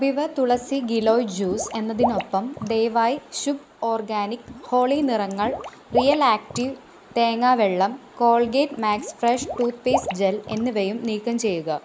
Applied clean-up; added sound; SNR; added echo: none; Water / Liquid; 11 dB; none.